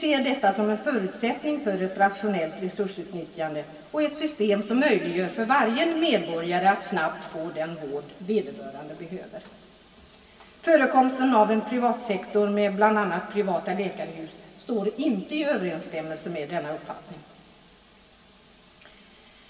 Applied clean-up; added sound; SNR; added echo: none; none; none; reverberation time 2.5 s.